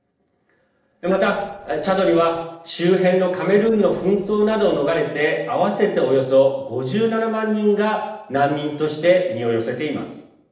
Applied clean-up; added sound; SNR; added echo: neural separator model SepFormer DNS4.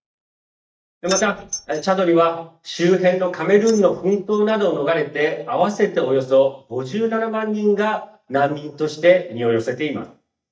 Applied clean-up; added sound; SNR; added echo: neural mask model DeepFilterNet 3.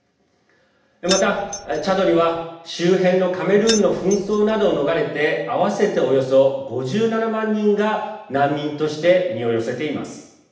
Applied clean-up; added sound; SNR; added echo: none; Keys jangling; 11 dB; reverberation time 0.8 s.